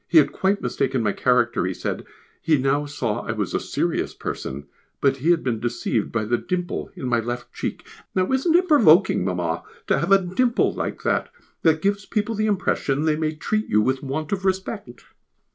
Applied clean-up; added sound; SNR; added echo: none; none; none; none.